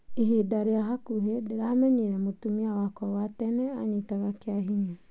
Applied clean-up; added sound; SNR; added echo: none; none; none; none.